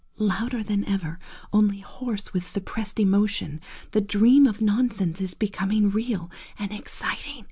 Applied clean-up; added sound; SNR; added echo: none; none; none; none.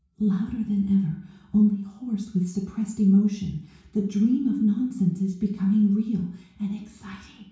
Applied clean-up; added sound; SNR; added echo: none; none; none; reverberation time 0.6 s.